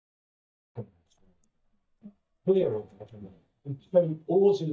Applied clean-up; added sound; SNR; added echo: neural mask model DeepFilterNet 3.